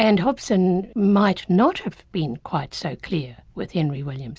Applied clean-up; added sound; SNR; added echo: none; none; none; none.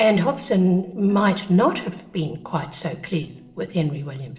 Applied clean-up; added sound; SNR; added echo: neural separator model SepFormer DNS4.